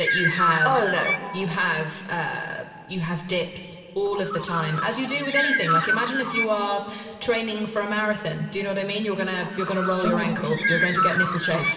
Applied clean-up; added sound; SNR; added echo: none; Bird; 2 dB; reverberation time 2.4 s.